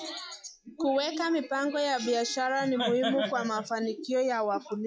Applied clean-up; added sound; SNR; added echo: classical method log-MMSE.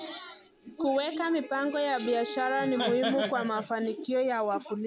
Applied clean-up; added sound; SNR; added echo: none; Bowed string instrument; 14 dB; none.